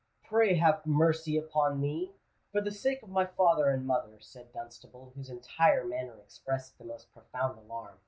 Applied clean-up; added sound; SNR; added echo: none; none; none; none.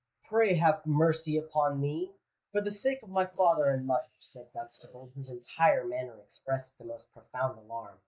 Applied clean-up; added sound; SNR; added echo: neural mask model Resemble Enhance denoiser.